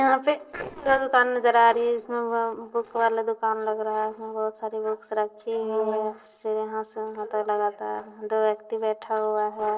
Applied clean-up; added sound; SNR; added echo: neural separator model SepFormer DNS4.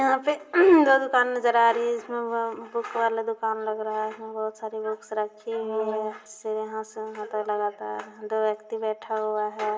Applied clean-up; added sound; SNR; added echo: none; Brass instrument; 10 dB; reverberation time 0.5 s.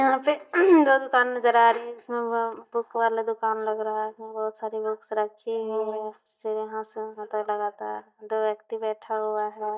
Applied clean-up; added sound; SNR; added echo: neural mask model DeepFilterNet 3.